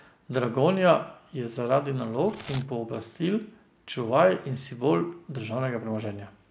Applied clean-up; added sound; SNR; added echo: none; Packing tape, duct tape / Tearing; 18 dB; none.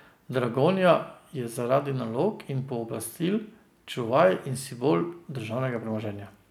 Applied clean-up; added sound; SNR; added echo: none; none; none; none.